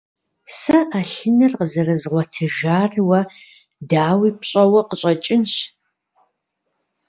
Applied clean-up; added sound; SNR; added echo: none; none; none; none.